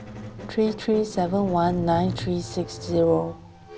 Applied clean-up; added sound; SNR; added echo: none; Squeak; 11 dB; none.